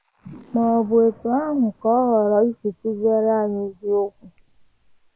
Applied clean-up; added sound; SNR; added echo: neural mask model Resemble Enhance denoiser.